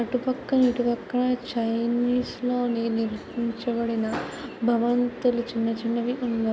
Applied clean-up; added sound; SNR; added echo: none; none; none; none.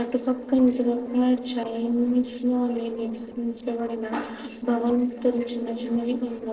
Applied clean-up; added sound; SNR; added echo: neural separator model SepFormer DNS4.